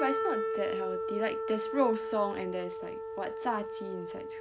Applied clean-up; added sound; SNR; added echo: none; Wind instrument, woodwind instrument; 1 dB; none.